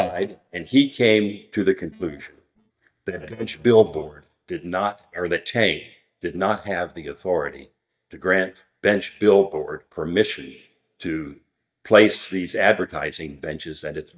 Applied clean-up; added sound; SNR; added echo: neural mask model DeepFilterNet 3.